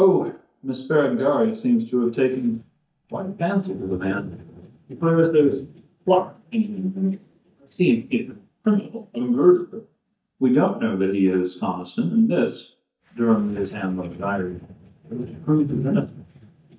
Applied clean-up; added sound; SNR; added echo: neural mask model DeepFilterNet 3.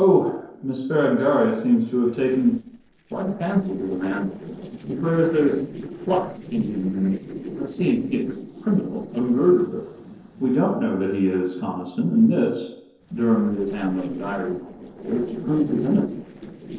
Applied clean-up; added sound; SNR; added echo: neural separator model SepFormer DNS4.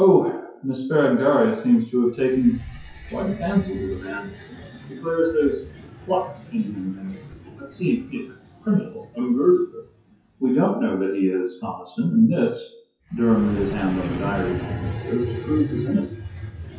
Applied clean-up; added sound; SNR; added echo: classical method WPE with log-MMSE.